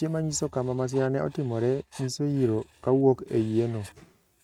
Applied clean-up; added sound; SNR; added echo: neural mask model RNNoise.